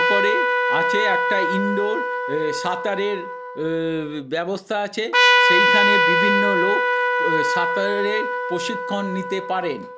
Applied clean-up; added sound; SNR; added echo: none; Trumpet; -5 dB; none.